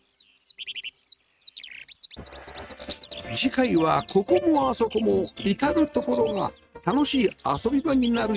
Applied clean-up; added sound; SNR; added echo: neural mask model RNNoise.